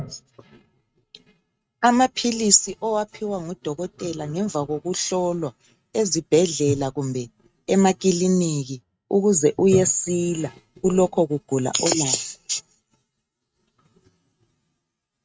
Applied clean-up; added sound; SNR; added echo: neural mask model RNNoise.